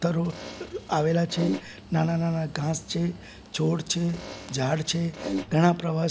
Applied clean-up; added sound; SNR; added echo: none; Fart; 9 dB; none.